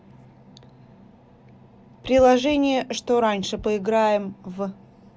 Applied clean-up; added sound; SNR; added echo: none; none; none; none.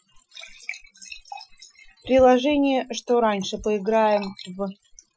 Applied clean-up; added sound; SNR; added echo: classical method Wiener filter.